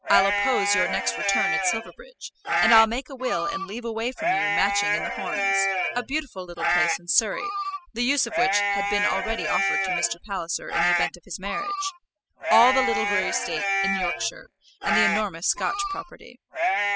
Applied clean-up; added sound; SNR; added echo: classical method spectral subtraction.